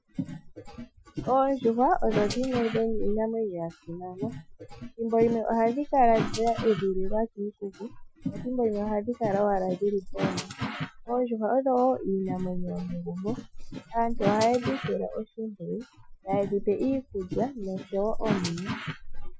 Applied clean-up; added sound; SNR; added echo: classical method Wiener filter.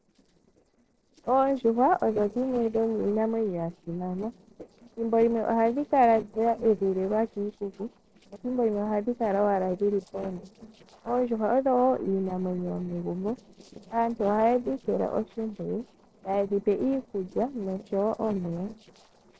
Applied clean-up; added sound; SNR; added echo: neural separator model SepFormer DNS4.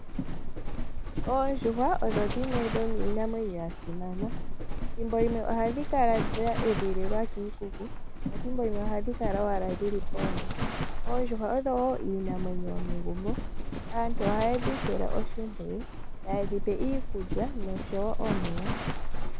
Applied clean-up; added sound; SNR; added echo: none; Livestock, farm animals, working animals; -3 dB; none.